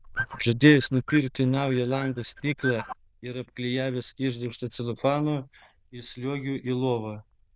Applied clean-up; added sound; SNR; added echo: neural diffusion model UNIVERSE++.